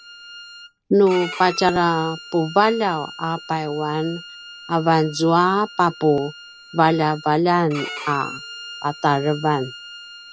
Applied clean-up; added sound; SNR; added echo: none; Bowed string instrument; 16 dB; none.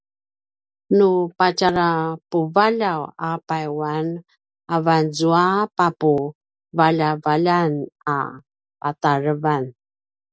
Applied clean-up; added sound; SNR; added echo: none; none; none; none.